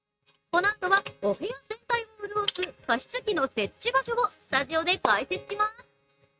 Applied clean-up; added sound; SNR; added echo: neural mask model RNNoise.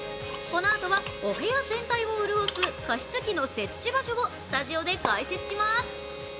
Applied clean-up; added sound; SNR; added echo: none; Bathtub (filling or washing) / Water + Harmonica; 8 dB; none.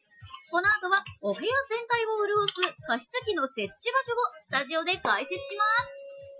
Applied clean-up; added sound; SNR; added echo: classical method Wiener filter.